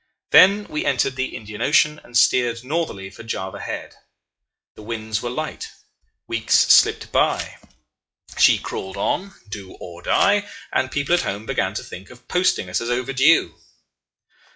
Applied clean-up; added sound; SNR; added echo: classical method log-MMSE.